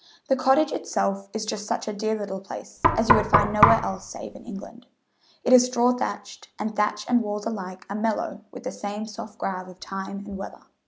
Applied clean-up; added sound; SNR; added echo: none; Knock; -4 dB; none.